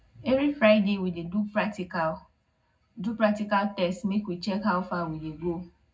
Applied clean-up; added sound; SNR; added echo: none; none; none; reverberation time 0.3 s.